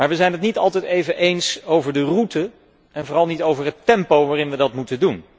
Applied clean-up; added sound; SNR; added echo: none; none; none; none.